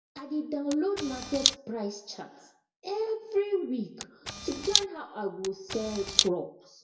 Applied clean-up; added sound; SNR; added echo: none; Camera; -2 dB; reverberation time 0.2 s.